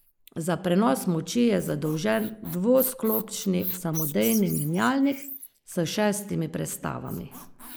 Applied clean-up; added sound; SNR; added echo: neural mask model Resemble Enhance denoiser.